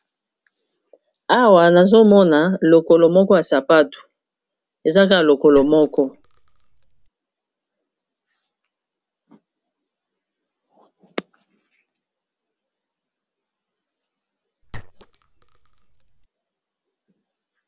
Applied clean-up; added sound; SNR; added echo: none; Chink, clink; 20 dB; none.